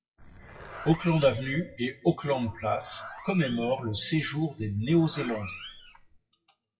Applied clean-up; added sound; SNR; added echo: classical method WPE with log-MMSE.